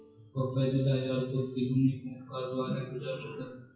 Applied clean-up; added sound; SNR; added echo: classical method WPE with log-MMSE.